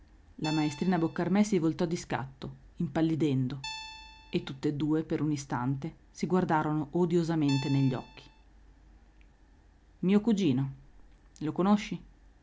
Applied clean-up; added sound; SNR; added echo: none; Guitar; 14 dB; none.